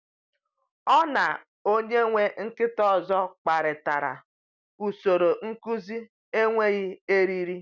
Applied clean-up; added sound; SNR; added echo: none; none; none; none.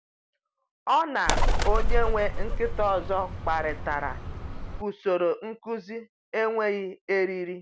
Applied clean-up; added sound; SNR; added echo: none; Bird; -3 dB; none.